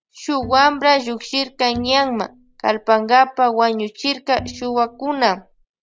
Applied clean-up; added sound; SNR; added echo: none; Bowed string instrument; 20 dB; none.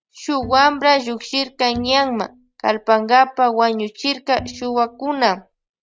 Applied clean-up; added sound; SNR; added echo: neural mask model RNNoise.